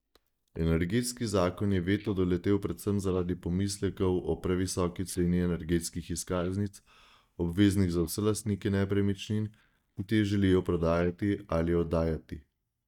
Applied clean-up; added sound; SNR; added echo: neural mask model DeepFilterNet 3.